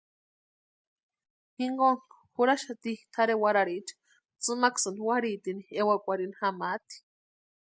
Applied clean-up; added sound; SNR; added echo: none; none; none; none.